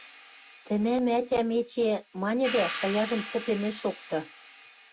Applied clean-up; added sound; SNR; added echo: none; Hi-hat; 11 dB; none.